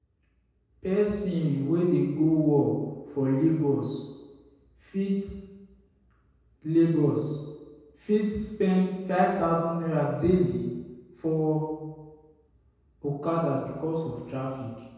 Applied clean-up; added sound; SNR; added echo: none; none; none; reverberation time 1.2 s.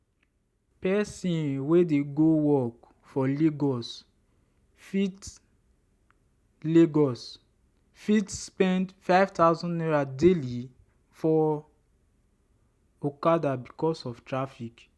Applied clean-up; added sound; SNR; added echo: none; none; none; none.